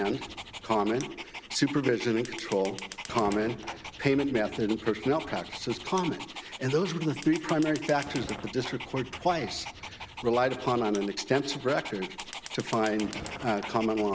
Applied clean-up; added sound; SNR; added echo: none; Dog + Fire; 12 dB; none.